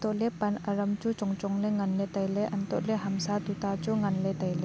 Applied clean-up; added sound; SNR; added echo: none; none; none; none.